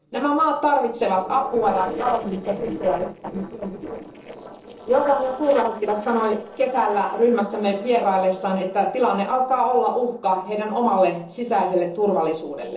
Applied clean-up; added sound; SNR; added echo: neural separator model SepFormer DNS4.